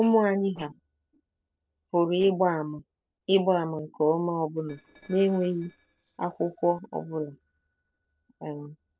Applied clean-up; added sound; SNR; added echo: neural separator model SepFormer DNS4.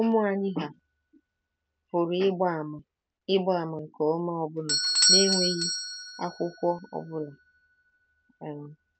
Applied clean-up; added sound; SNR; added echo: none; Bell / Doorbell; 2 dB; none.